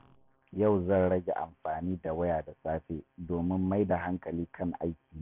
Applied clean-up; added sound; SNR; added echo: none; none; none; none.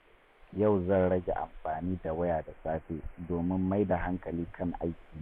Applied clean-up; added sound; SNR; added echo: neural mask model Resemble Enhance denoiser.